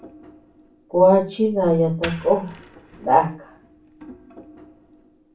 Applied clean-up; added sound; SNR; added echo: none; Wood; 19 dB; reverberation time 0.3 s.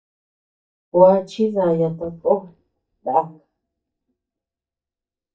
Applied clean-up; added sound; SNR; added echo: neural mask model DeepFilterNet 3.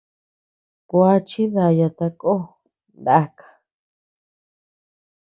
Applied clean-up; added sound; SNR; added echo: none; none; none; none.